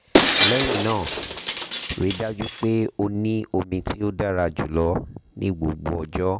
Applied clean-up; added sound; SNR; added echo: none; Shatter; 0 dB; none.